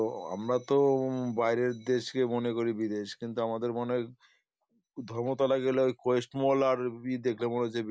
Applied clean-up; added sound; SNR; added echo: none; none; none; none.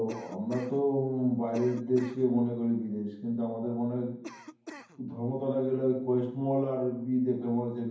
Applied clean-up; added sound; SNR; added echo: none; Cough; 18 dB; reverberation time 0.9 s.